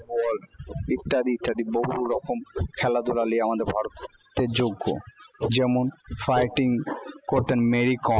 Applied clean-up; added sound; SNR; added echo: classical method spectral subtraction.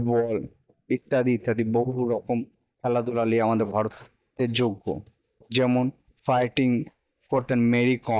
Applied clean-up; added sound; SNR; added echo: neural mask model DeepFilterNet 3.